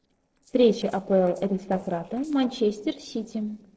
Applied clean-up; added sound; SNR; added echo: neural separator model SepFormer DNS4.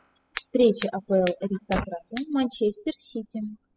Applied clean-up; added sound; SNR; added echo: classical method spectral subtraction.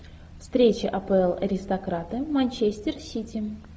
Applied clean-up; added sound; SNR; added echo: none; none; none; none.